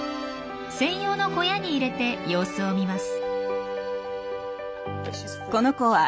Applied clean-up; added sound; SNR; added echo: none; none; none; none.